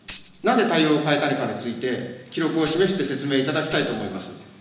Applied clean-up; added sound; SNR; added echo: none; Tambourine; 2 dB; reverberation time 1.0 s.